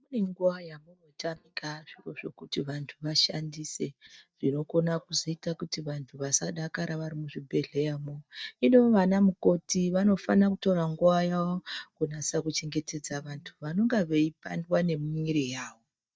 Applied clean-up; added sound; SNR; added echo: neural mask model DeepFilterNet 3.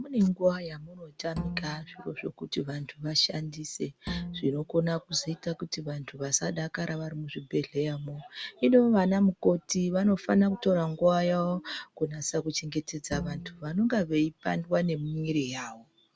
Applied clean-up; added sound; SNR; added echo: none; Bowed string instrument; 11 dB; none.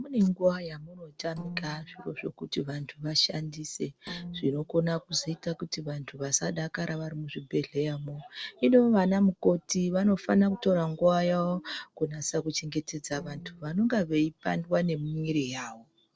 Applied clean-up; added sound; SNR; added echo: neural separator model SepFormer DNS4.